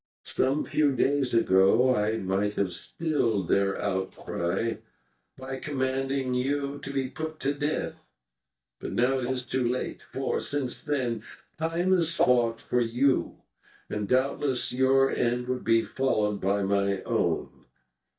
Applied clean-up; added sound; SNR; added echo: neural mask model DeepFilterNet 3.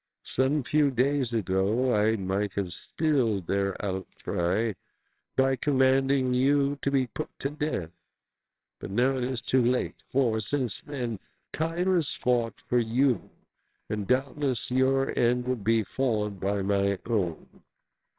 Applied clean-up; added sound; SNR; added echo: neural separator model SepFormer WHAMR!.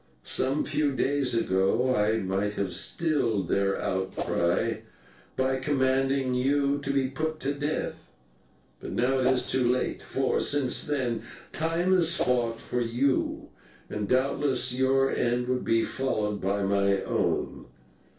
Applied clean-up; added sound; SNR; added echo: neural separator model SepFormer DNS4.